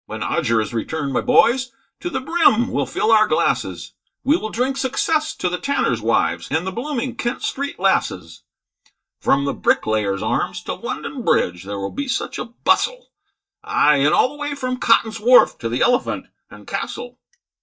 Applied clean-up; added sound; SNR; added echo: neural mask model DeepFilterNet 3.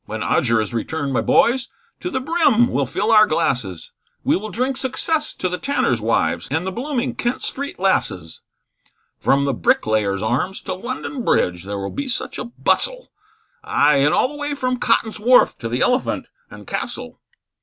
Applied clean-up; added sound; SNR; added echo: none; none; none; none.